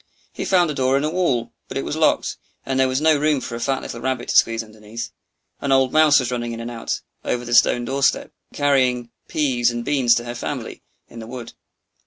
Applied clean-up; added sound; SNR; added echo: none; none; none; none.